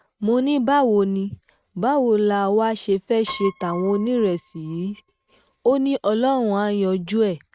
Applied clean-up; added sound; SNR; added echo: neural mask model RNNoise.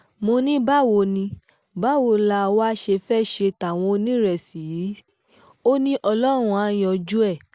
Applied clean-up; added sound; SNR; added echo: none; none; none; none.